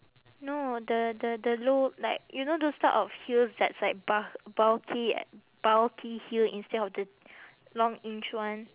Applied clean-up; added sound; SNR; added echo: none; none; none; none.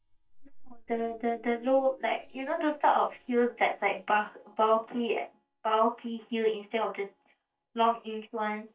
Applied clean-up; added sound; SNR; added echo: neural mask model DeepFilterNet 3.